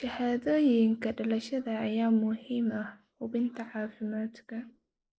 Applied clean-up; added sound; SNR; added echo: neural mask model Resemble Enhance denoiser.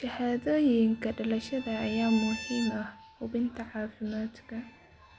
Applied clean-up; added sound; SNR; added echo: none; Bowed string instrument; 16 dB; none.